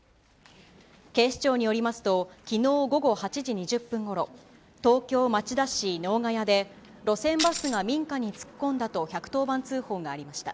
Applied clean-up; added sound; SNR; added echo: none; Tambourine; 5 dB; none.